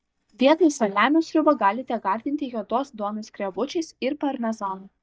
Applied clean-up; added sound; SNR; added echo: neural mask model DeepFilterNet 3.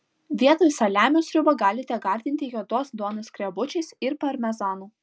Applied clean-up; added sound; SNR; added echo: none; none; none; none.